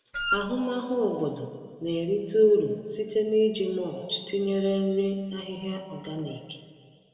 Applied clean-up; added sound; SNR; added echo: none; Wind instrument, woodwind instrument; 1 dB; reverberation time 1.9 s.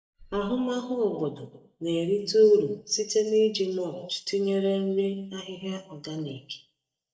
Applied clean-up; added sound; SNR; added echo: neural mask model DeepFilterNet 3.